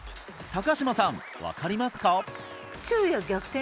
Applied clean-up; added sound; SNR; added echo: none; Applause; 18 dB; none.